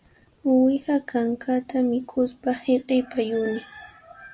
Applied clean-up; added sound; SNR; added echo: none; none; none; none.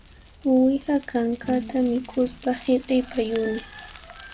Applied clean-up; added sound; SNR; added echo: none; Bicycle + Bowed string instrument; 18 dB; none.